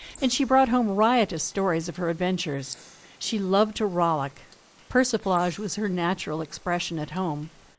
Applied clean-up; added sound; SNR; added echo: neural mask model Resemble Enhance denoiser.